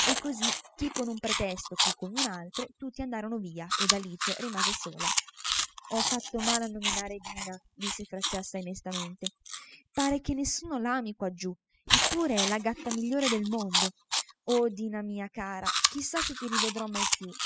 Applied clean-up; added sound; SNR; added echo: classical method spectral subtraction.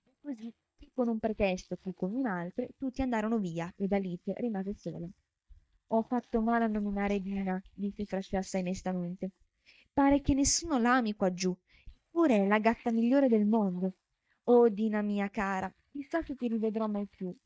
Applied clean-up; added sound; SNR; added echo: neural mask model DeepFilterNet 3.